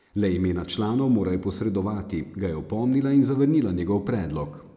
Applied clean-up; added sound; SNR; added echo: none; none; none; none.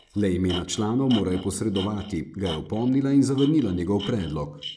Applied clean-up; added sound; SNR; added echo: neural mask model Resemble Enhance denoiser.